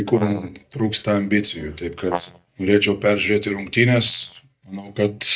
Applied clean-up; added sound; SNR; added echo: neural mask model DeepFilterNet 3.